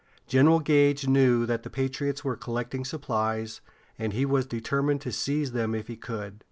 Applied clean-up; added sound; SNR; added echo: none; none; none; none.